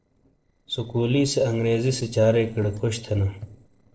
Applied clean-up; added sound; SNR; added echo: neural separator model SepFormer DNS4.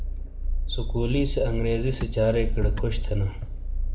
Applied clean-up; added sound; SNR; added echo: none; Engine / Car; -1 dB; reverberation time 1.4 s.